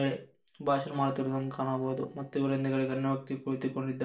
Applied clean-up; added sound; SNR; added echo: neural separator model SepFormer DNS4.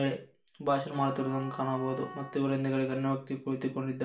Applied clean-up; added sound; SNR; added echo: none; Wind instrument, woodwind instrument; 16 dB; reverberation time 0.3 s.